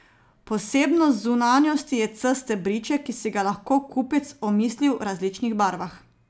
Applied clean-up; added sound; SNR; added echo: none; none; none; none.